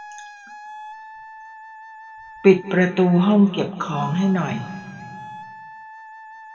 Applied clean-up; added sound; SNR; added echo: none; Wind instrument, woodwind instrument; 18 dB; reverberation time 1.9 s.